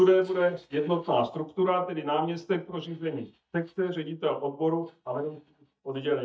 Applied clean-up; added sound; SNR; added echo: neural mask model DeepFilterNet 3.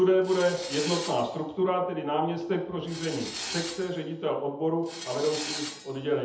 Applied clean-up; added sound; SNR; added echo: none; Tools; 10 dB; reverberation time 0.7 s.